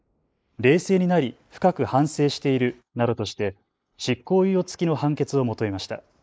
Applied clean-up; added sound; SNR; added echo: neural mask model Resemble Enhance denoiser.